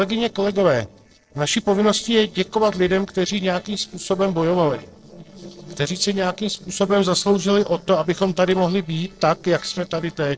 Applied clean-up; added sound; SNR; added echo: neural separator model SepFormer DNS4.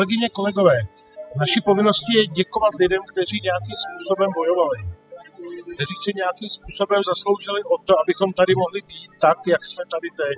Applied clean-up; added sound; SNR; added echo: classical method spectral subtraction.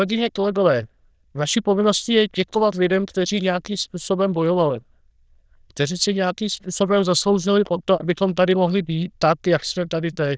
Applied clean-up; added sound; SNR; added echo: neural diffusion model UNIVERSE++.